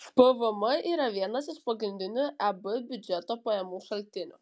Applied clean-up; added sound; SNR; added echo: none; none; none; none.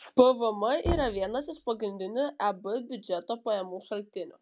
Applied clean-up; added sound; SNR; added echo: none; Knock; 11 dB; none.